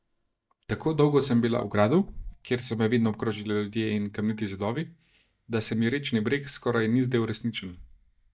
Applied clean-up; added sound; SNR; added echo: neural mask model DeepFilterNet 3.